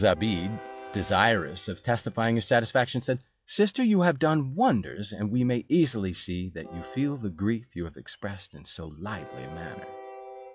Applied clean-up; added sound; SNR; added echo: classical method log-MMSE.